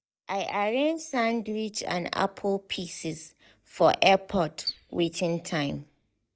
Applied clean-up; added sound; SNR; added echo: neural mask model DeepFilterNet 3.